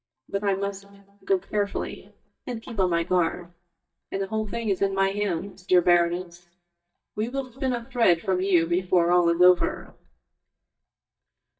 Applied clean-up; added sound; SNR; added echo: neural mask model DeepFilterNet 3.